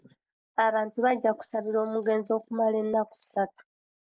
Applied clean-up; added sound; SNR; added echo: neural mask model Resemble Enhance denoiser.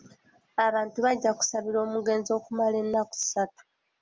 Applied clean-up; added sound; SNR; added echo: none; none; none; none.